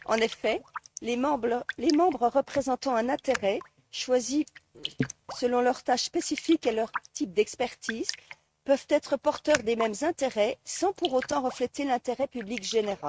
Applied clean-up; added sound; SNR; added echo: neural mask model RNNoise.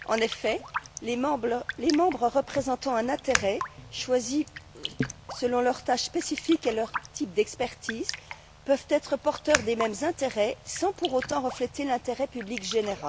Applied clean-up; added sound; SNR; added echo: none; Raindrop; 10 dB; none.